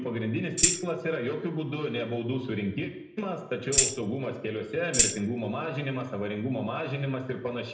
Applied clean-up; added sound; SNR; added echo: none; Tambourine; -4 dB; reverberation time 0.8 s.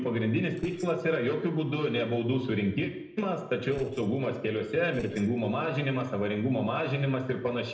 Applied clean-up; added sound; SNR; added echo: neural separator model SepFormer DNS4.